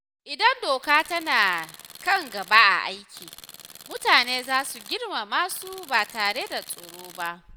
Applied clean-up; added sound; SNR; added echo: none; Tools; 19 dB; none.